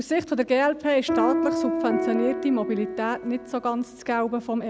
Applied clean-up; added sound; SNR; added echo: none; Piano; 4 dB; none.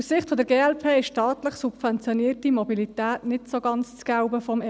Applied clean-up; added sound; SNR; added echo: none; none; none; none.